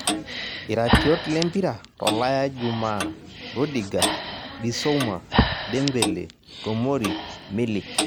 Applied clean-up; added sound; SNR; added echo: none; Clock + Breathing; 2 dB; none.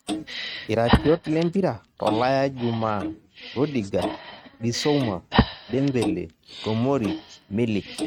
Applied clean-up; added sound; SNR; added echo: neural mask model RNNoise.